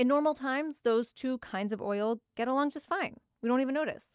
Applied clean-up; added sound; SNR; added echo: none; none; none; none.